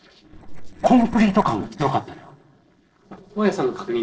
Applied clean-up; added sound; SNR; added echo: neural separator model SepFormer DNS4.